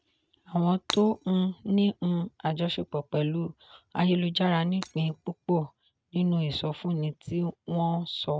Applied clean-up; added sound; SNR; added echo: neural mask model RNNoise.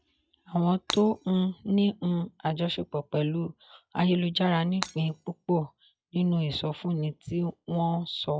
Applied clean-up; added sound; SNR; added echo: classical method log-MMSE.